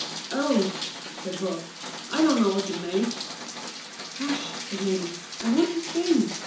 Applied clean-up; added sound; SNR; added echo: none; Rain; 8 dB; reverberation time 0.6 s.